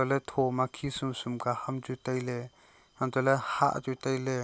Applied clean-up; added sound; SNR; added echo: none; none; none; none.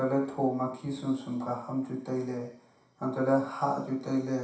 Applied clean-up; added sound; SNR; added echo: none; none; none; reverberation time 0.7 s.